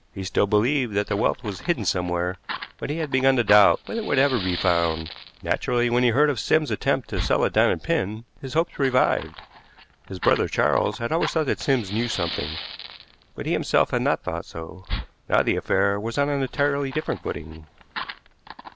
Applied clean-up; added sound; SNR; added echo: none; Fire; 13 dB; none.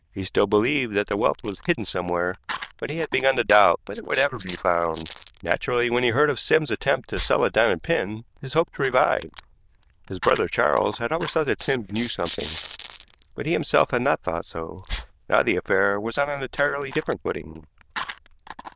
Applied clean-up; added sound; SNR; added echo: neural diffusion model UNIVERSE++.